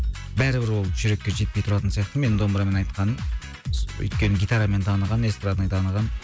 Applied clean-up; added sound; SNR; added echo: none; none; none; none.